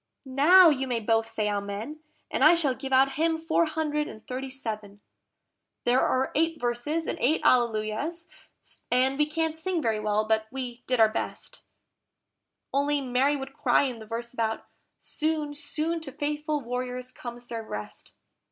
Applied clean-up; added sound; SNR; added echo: none; none; none; none.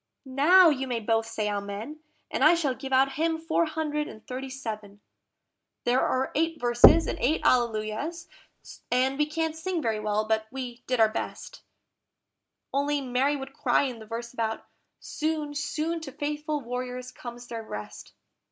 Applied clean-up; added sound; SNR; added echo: none; Knock; -3 dB; none.